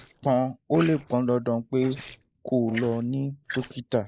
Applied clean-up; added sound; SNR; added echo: neural mask model Resemble Enhance denoiser.